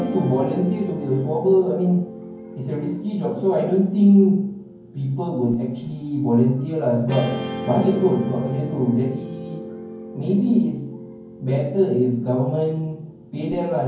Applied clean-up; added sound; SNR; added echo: none; Guitar; 13 dB; reverberation time 0.9 s.